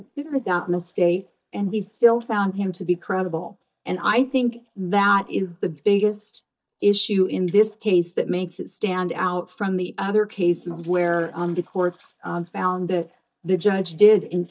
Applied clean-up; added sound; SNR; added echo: neural mask model DeepFilterNet 3.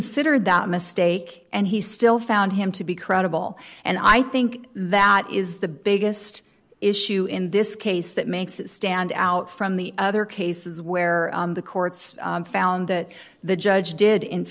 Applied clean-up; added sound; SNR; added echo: none; none; none; none.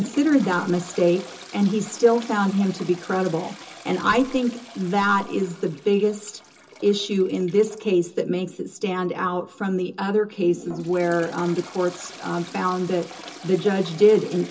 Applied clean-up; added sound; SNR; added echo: none; Toilet flush; 19 dB; reverberation time 0.2 s.